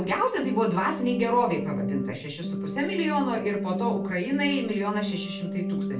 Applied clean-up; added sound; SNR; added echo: none; Organ; 3 dB; reverberation time 0.3 s.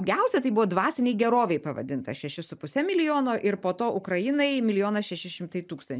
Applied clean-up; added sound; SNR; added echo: none; none; none; none.